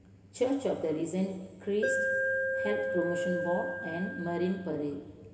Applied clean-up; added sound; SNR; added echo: none; Alarm; 0 dB; reverberation time 2.7 s.